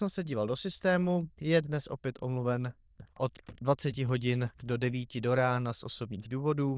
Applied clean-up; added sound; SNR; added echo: neural diffusion model UNIVERSE++.